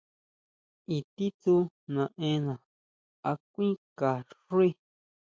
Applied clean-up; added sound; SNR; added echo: none; none; none; none.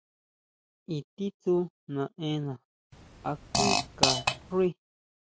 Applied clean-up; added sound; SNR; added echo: none; Fart; -3 dB; none.